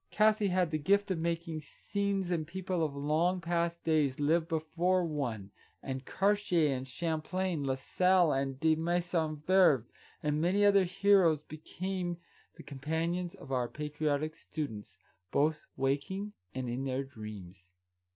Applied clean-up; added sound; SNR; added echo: none; none; none; none.